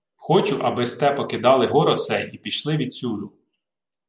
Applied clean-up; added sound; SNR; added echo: none; none; none; none.